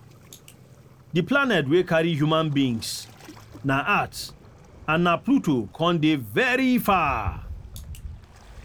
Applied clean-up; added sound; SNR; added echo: none; Waves, surf; 18 dB; none.